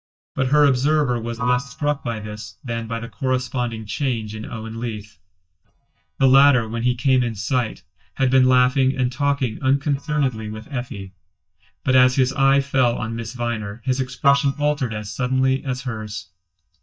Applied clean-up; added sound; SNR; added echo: neural mask model DeepFilterNet 3.